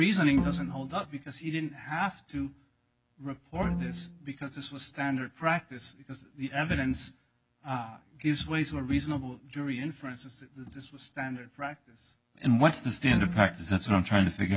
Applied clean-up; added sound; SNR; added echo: none; Bowed string instrument; 6 dB; none.